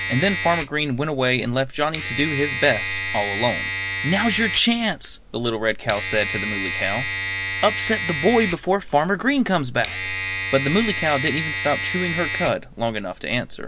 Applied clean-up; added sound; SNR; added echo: none; Domestic sounds, home sounds; 5 dB; none.